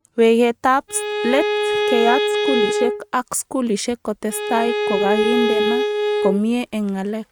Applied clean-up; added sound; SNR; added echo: neural mask model RNNoise.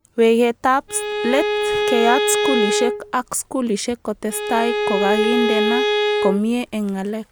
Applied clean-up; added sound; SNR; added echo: none; Bowed string instrument; 0 dB; none.